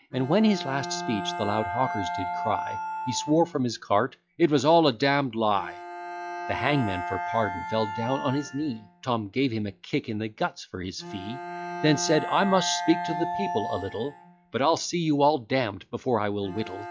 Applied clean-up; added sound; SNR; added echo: classical method log-MMSE.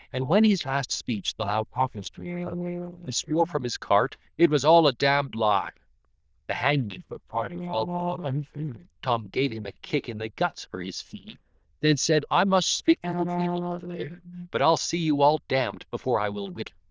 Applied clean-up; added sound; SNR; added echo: neural diffusion model UNIVERSE++.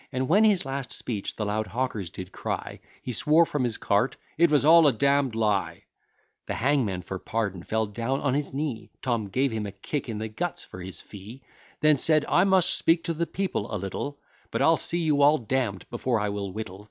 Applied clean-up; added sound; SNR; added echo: none; none; none; none.